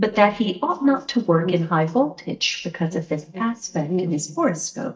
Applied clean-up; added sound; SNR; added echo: neural mask model DeepFilterNet 3.